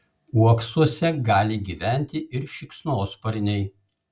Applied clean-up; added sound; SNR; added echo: none; none; none; none.